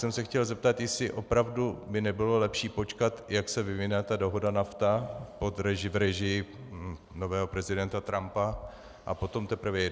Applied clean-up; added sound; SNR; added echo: none; none; none; none.